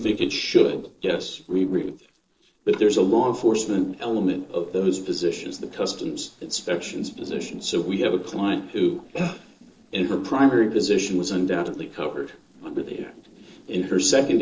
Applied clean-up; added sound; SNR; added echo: neural separator model SepFormer DNS4.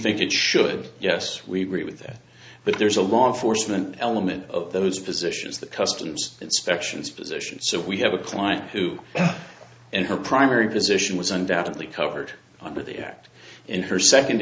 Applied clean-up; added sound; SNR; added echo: none; none; none; none.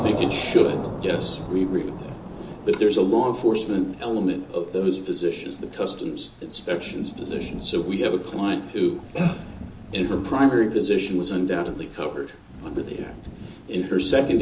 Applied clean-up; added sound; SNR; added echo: none; Thunder / Rain; 12 dB; reverberation time 0.2 s.